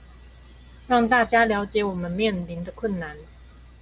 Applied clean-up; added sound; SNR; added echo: none; none; none; none.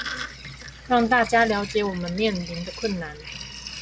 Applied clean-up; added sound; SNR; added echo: none; Sink (filling or washing); 12 dB; none.